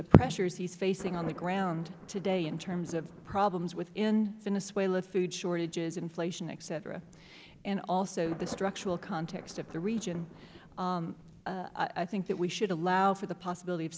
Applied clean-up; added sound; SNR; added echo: none; Thunder; 20 dB; none.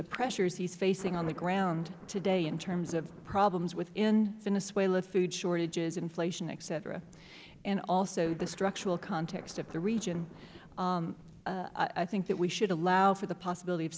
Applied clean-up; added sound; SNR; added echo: neural mask model Resemble Enhance denoiser.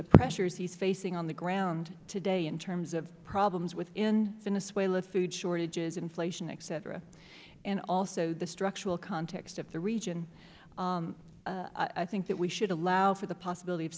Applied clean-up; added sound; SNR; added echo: none; none; none; none.